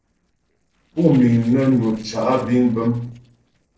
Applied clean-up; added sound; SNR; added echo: neural separator model SepFormer DNS4.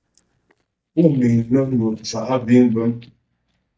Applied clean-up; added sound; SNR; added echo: neural mask model DeepFilterNet 3.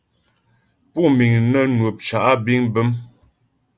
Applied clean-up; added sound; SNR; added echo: none; none; none; none.